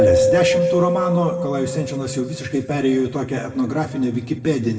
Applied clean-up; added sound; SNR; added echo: none; Keyboard (musical); 1 dB; reverberation time 1.4 s.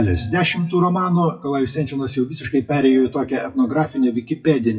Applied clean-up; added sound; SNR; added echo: classical method WPE with log-MMSE.